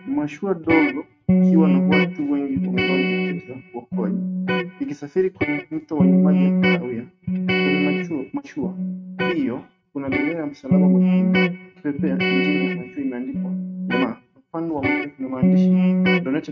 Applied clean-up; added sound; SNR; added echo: neural mask model RNNoise.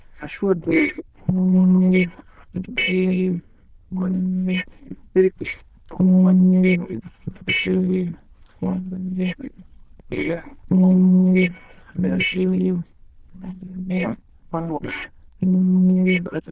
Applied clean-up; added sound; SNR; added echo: neural diffusion model UNIVERSE++.